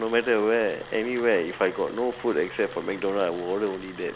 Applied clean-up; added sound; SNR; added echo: none; Tools; 18 dB; none.